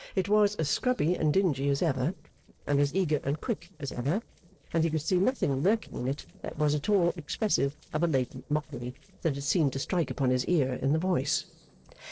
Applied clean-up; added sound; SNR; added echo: neural separator model SepFormer DNS4.